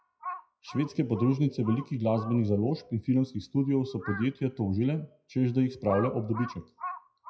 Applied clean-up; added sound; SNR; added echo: classical method WPE with log-MMSE.